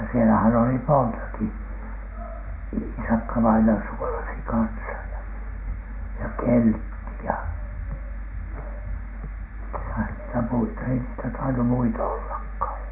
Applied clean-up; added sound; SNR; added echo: none; none; none; none.